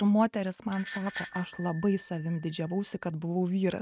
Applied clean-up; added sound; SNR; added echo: neural mask model RNNoise.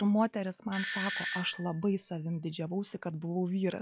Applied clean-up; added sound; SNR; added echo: classical method log-MMSE.